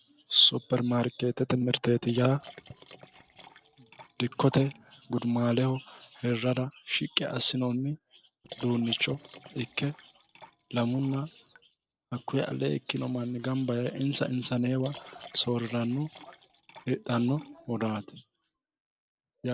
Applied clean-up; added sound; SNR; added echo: neural separator model SepFormer DNS4.